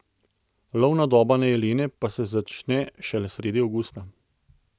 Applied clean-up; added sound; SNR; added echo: none; none; none; none.